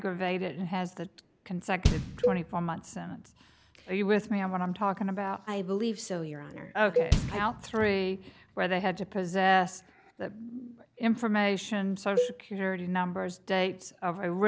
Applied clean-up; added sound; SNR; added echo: none; Bass drum + Cowbell; 3 dB; none.